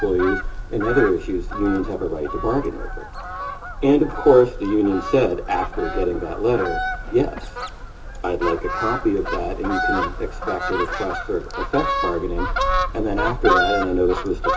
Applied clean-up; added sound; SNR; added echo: none; Fowl; 4 dB; reverberation time 0.2 s.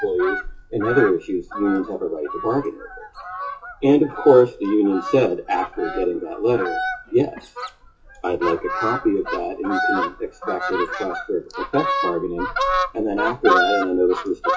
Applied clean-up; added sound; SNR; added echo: classical method WPE with log-MMSE.